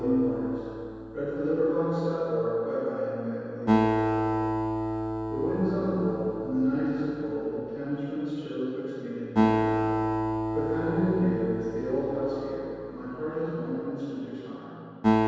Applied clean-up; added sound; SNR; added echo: none; Acoustic guitar; 1 dB; reverberation time 2.1 s.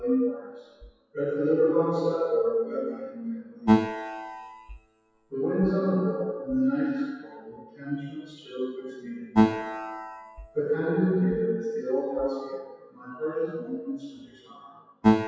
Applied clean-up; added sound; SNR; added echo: classical method WPE with log-MMSE.